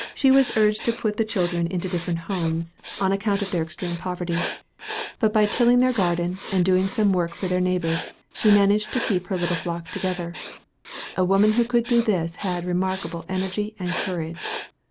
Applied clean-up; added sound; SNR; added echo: none; Writing; 10 dB; none.